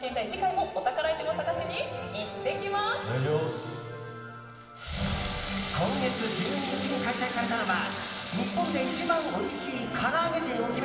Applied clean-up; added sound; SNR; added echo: none; none; none; reverberation time 2.3 s.